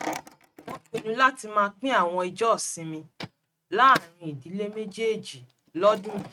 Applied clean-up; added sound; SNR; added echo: neural mask model RNNoise.